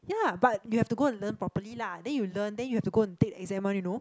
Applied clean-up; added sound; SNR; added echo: none; none; none; none.